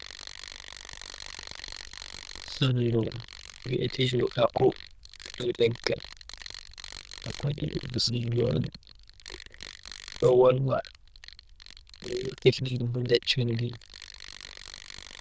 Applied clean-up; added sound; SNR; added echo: neural diffusion model UNIVERSE++.